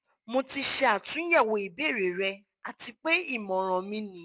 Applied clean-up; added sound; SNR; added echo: none; none; none; none.